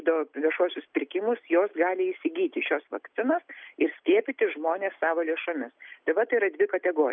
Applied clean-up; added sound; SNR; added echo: none; none; none; none.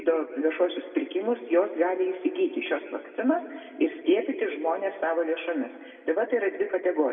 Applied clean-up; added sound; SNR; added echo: none; none; none; reverberation time 1.4 s.